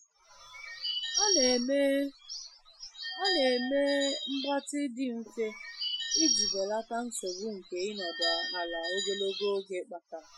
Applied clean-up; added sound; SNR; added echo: classical method Wiener filter.